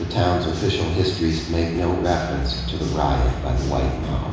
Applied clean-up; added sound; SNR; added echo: none; Water / Mechanisms; 18 dB; reverberation time 1.0 s.